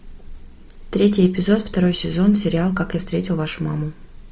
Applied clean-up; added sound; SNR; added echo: none; none; none; none.